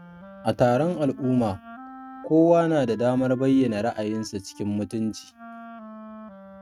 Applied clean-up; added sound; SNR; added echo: neural mask model RNNoise.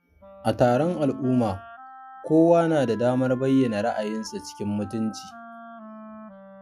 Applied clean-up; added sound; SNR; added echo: classical method log-MMSE.